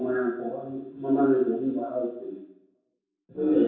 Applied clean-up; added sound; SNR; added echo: none; none; none; reverberation time 0.7 s.